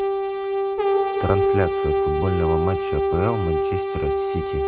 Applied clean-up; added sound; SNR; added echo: none; Brass instrument; -4 dB; none.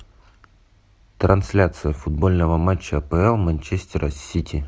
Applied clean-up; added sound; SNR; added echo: none; none; none; none.